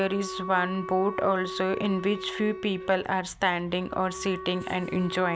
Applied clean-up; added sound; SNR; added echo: none; Wind instrument, woodwind instrument; 11 dB; none.